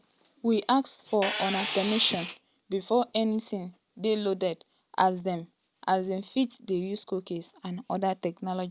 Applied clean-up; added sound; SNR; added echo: none; none; none; none.